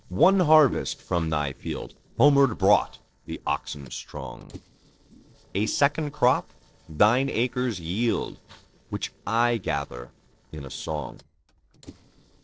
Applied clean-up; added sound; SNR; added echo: neural separator model SepFormer DNS4.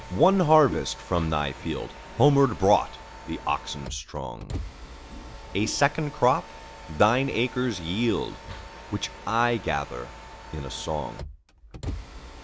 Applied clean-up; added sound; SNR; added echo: none; Mechanisms + Whoosh, swoosh, swish; 14 dB; none.